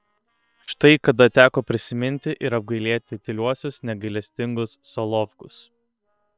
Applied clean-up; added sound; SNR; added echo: neural separator model SepFormer WHAM!.